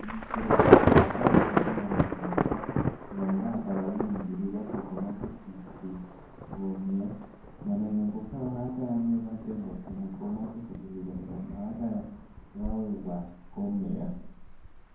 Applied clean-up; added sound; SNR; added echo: none; Thunder / Traffic noise, roadway noise / Rain / Insect; -4 dB; reverberation time 0.9 s.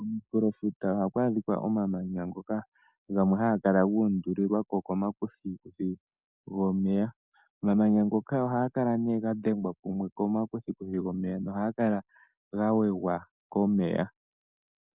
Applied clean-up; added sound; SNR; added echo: none; none; none; none.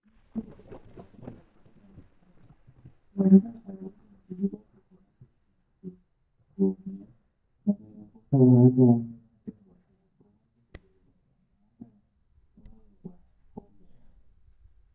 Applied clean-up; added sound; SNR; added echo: neural mask model DeepFilterNet 3.